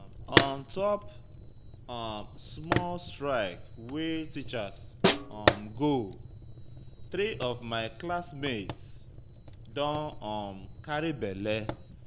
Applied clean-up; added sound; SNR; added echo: none; Snare drum + Fire; 0 dB; none.